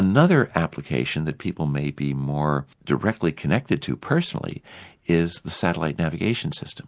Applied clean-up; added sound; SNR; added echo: none; none; none; none.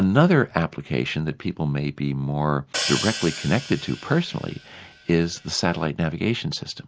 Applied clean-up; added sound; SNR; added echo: none; Hi-hat; 10 dB; none.